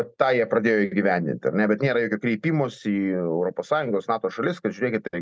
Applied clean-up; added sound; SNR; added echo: none; none; none; none.